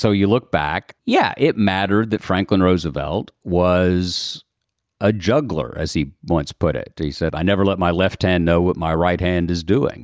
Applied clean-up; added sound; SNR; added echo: none; none; none; none.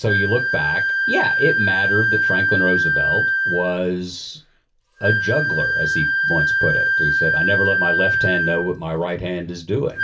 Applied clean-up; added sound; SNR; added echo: none; Wind instrument, woodwind instrument; -3 dB; reverberation time 0.2 s.